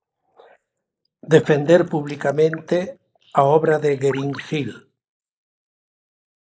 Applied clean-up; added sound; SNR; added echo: neural mask model Resemble Enhance denoiser.